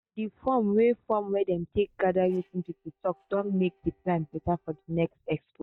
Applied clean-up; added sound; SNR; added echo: neural mask model DeepFilterNet 3.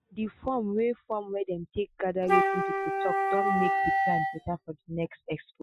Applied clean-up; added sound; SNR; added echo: classical method Wiener filter.